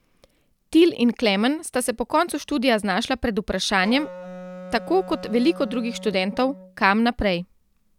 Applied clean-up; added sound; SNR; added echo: none; Wind instrument, woodwind instrument; 15 dB; none.